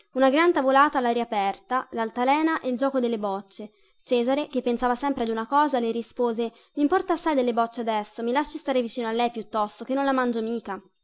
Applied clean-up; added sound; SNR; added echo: none; none; none; none.